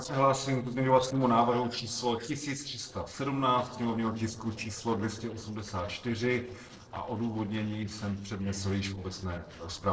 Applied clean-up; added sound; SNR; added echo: neural separator model SepFormer DNS4.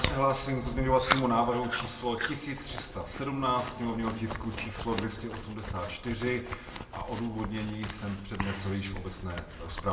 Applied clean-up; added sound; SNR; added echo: none; Chewing, mastication; 5 dB; reverberation time 0.6 s.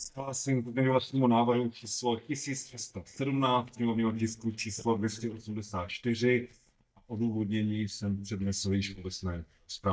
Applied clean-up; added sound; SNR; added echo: neural mask model DeepFilterNet 3.